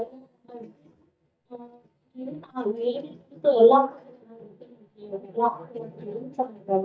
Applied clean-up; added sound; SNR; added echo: neural mask model DeepFilterNet 3.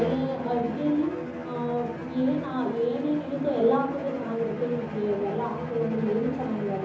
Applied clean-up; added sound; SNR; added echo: none; Bowed string instrument; 7 dB; reverberation time 2.8 s.